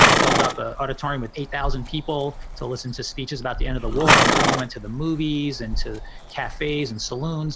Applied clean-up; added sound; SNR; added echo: none; Livestock, farm animals, working animals; -4 dB; none.